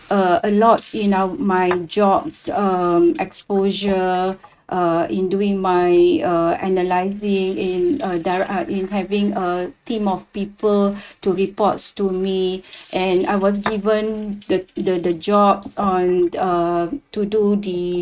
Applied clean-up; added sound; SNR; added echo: neural mask model RNNoise.